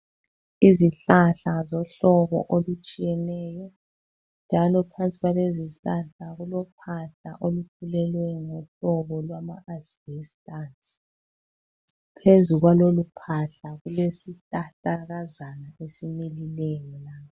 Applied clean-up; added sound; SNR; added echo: none; none; none; none.